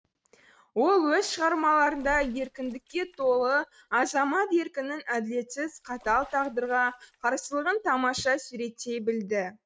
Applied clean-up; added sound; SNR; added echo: neural mask model RNNoise.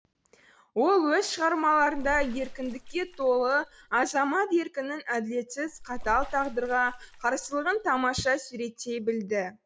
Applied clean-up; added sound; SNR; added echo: none; Bathtub (filling or washing) / Water / Splash, splatter; 12 dB; none.